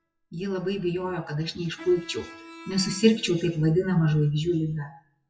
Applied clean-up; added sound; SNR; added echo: classical method WPE with log-MMSE.